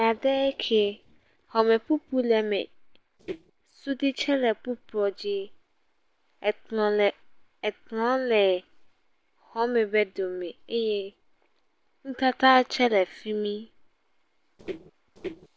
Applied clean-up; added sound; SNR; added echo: neural separator model SepFormer DNS4.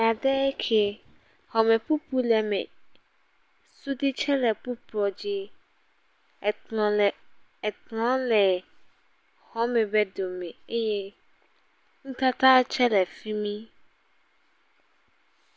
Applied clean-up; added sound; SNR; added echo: none; none; none; none.